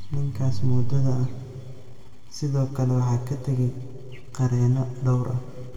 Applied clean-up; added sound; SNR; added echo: none; none; none; reverberation time 2.1 s.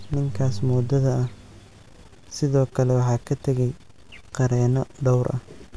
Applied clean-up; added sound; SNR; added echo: none; none; none; none.